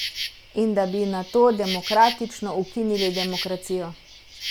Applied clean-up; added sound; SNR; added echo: none; Insect; 10 dB; none.